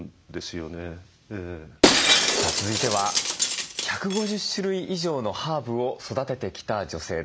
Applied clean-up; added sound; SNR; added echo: none; Shatter; -5 dB; none.